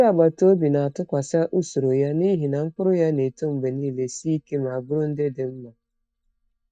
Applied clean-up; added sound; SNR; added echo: neural mask model DeepFilterNet 3.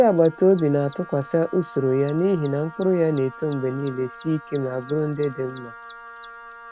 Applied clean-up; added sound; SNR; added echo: none; Wind instrument, woodwind instrument + Mechanisms; 18 dB; none.